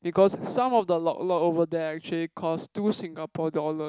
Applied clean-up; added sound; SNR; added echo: none; none; none; none.